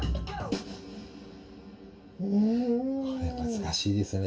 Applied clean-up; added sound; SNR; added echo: none; none; none; reverberation time 0.2 s.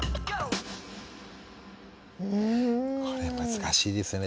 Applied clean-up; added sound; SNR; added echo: none; none; none; none.